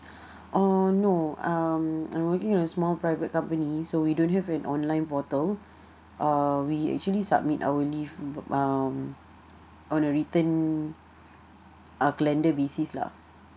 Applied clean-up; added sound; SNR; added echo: none; none; none; none.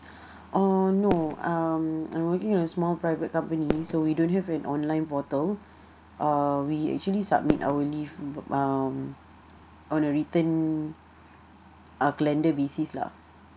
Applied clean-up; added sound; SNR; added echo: none; Fireworks; 11 dB; none.